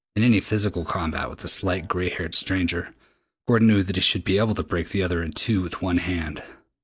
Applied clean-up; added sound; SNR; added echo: neural separator model SepFormer DNS4.